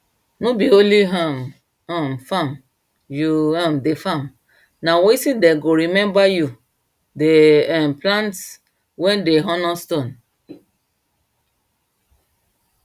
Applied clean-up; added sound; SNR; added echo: none; none; none; none.